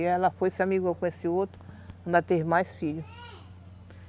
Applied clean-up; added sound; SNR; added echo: none; none; none; none.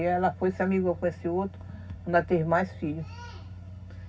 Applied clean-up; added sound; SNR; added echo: none; none; none; reverberation time 0.4 s.